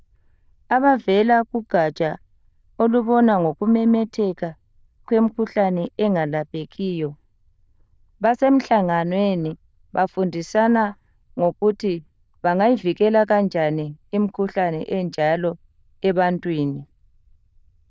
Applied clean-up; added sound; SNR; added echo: neural diffusion model UNIVERSE++.